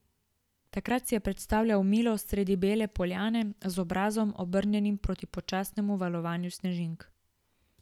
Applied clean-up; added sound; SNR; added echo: none; none; none; none.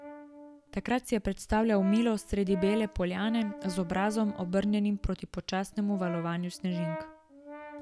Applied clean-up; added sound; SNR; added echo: none; Brass instrument; 14 dB; none.